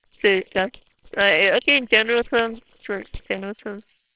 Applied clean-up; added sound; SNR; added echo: neural separator model SepFormer WHAMR!.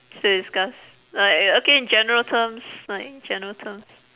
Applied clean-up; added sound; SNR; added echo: none; none; none; none.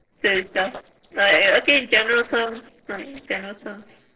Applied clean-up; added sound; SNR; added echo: neural separator model SepFormer DNS4.